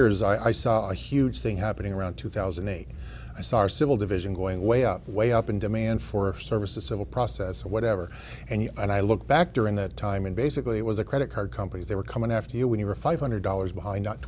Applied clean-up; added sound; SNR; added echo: none; none; none; none.